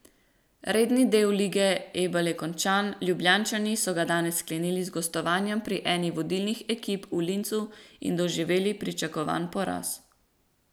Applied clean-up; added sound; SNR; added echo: none; none; none; none.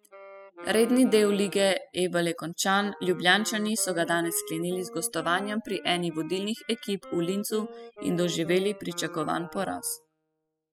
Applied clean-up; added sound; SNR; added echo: classical method spectral subtraction.